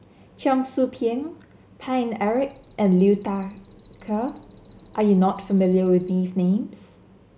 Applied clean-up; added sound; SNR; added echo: none; Alarm; 9 dB; none.